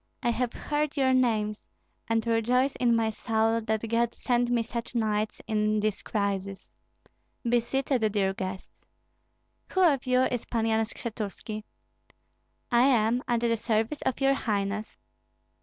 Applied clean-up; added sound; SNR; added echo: none; none; none; none.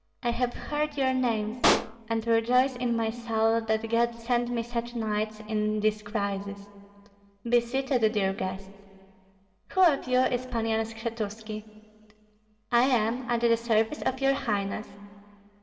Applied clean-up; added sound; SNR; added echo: none; Explosion; 3 dB; reverberation time 1.8 s.